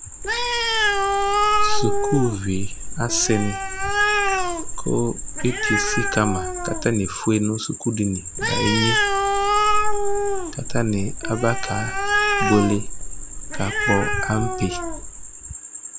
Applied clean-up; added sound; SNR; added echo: none; Animal; -2 dB; none.